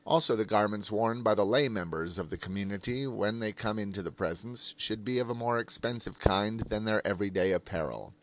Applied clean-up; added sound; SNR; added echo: none; none; none; none.